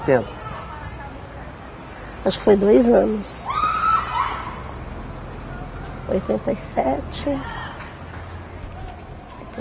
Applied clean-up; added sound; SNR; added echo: none; Boat, Water vehicle; 16 dB; none.